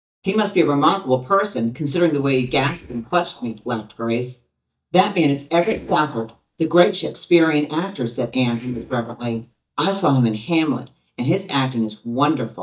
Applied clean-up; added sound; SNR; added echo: neural mask model DeepFilterNet 3.